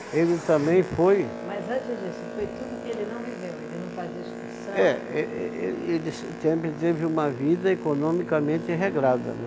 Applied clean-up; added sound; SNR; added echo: none; Boat, Water vehicle; 10 dB; none.